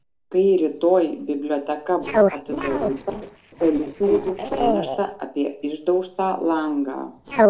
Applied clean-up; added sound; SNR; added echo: neural separator model SepFormer DNS4.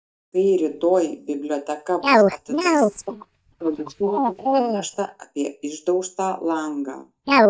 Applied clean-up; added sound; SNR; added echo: neural mask model DeepFilterNet 3.